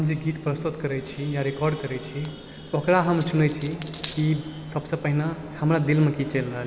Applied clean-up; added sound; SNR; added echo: none; Coin (dropping); 7 dB; none.